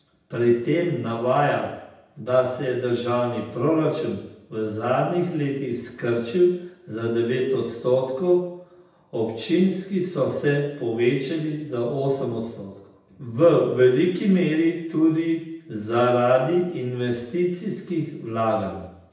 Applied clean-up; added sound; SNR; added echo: none; none; none; reverberation time 0.8 s.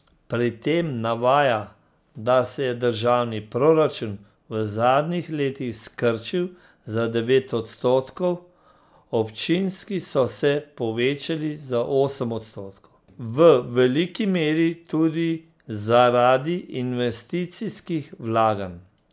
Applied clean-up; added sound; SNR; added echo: none; none; none; none.